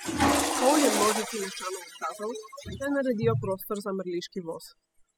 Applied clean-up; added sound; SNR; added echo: classical method spectral subtraction.